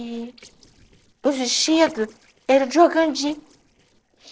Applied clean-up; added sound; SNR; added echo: neural separator model SepFormer DNS4.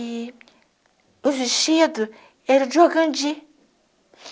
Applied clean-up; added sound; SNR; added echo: none; none; none; none.